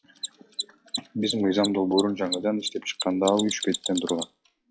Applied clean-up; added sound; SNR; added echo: classical method log-MMSE.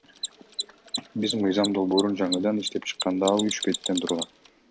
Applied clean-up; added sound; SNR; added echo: none; Mechanisms; 9 dB; none.